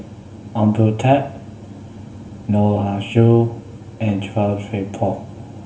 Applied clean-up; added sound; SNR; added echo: none; none; none; reverberation time 0.6 s.